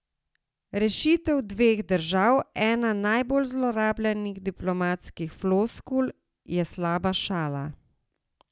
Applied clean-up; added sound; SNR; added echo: none; none; none; none.